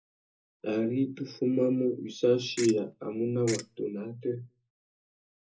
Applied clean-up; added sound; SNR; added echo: none; Ratchet, pawl; 10 dB; reverberation time 0.2 s.